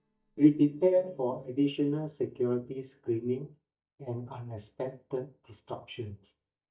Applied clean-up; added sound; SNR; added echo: neural mask model DeepFilterNet 3.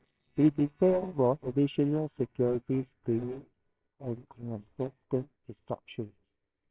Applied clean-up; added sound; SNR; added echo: neural separator model SepFormer WHAMR!.